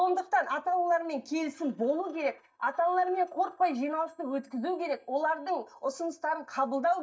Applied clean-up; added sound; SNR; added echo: neural mask model DeepFilterNet 3.